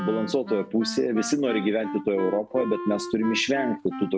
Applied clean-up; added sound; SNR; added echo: none; Wind instrument, woodwind instrument; 10 dB; none.